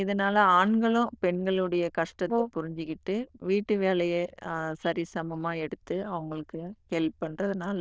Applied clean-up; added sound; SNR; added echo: neural diffusion model UNIVERSE++.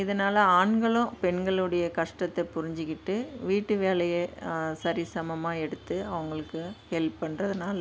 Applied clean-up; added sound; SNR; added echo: none; none; none; none.